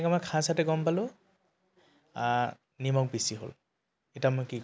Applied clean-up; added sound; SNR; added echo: none; none; none; none.